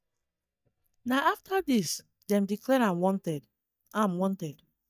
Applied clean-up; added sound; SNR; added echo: neural mask model DeepFilterNet 3.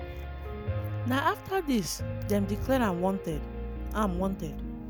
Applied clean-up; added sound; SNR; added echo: none; Piano; 4 dB; none.